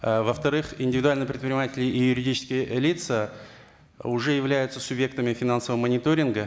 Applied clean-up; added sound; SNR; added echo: none; none; none; none.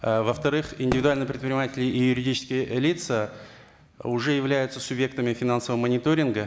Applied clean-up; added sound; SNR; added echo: none; Fireworks; 14 dB; none.